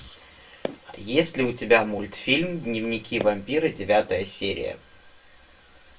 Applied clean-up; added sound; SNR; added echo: none; Walk, footsteps; 16 dB; reverberation time 0.2 s.